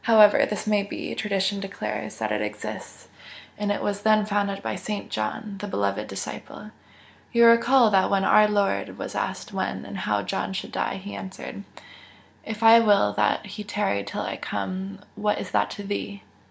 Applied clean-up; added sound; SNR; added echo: none; none; none; none.